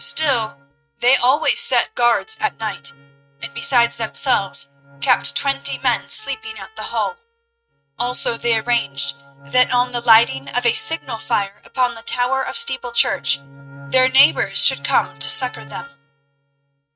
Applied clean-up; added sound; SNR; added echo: neural mask model RNNoise.